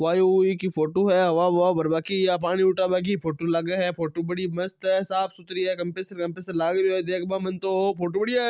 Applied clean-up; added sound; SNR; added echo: none; none; none; none.